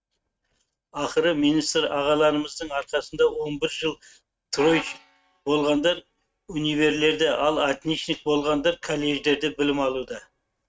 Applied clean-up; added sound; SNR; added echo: neural mask model RNNoise.